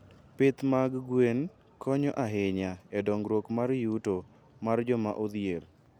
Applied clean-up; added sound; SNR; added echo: none; none; none; none.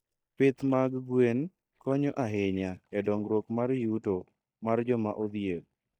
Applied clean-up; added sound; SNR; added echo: neural mask model DeepFilterNet 3.